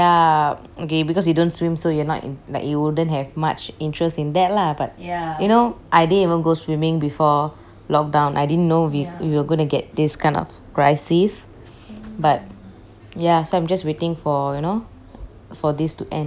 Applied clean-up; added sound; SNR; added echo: none; none; none; none.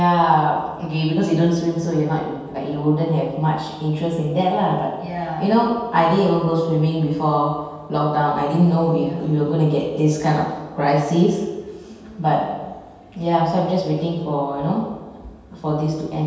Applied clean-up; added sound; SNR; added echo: none; none; none; reverberation time 1.2 s.